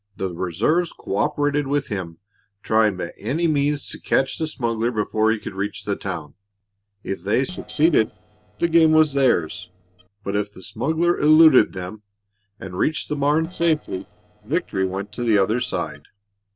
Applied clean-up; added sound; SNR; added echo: neural separator model SepFormer DNS4.